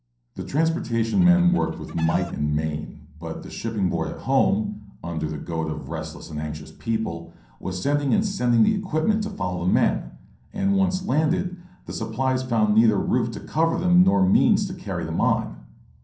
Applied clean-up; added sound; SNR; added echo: none; Chicken, rooster; 20 dB; reverberation time 0.6 s.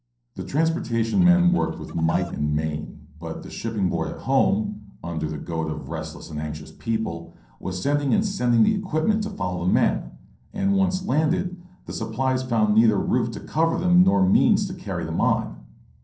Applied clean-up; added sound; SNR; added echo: neural separator model SepFormer DNS4.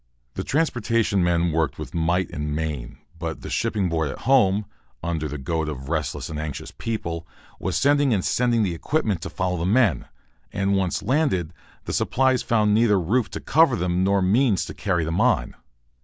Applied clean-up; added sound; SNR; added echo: none; none; none; none.